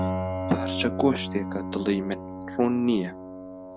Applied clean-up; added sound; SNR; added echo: none; Piano; 5 dB; none.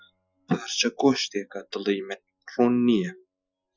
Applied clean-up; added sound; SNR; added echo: classical method Wiener filter.